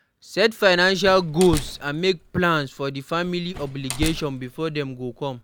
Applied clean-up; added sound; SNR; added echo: none; Slam; 12 dB; none.